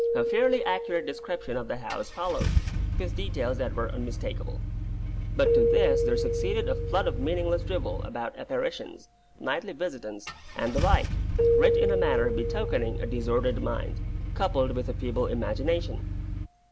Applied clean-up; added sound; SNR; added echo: none; Engine starting / Car + Keyboard (musical); -2 dB; none.